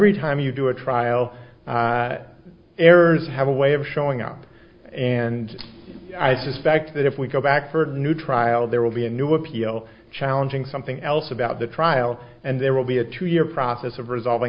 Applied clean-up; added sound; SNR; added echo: none; none; none; none.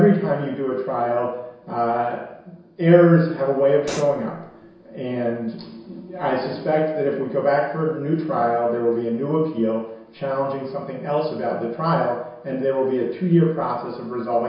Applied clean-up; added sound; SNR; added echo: none; Hi-hat; 14 dB; reverberation time 0.7 s.